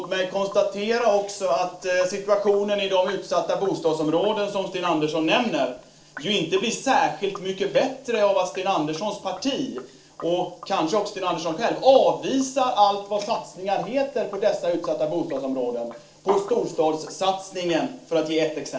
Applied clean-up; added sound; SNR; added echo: neural separator model SepFormer DNS4.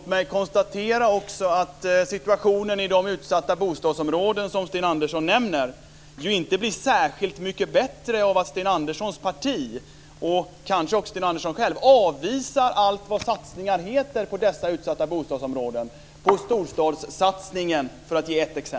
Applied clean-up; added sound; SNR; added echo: none; none; none; none.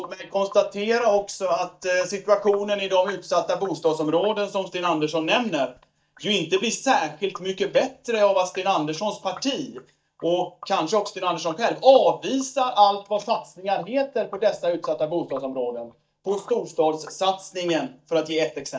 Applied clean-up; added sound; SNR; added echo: neural mask model DeepFilterNet 3.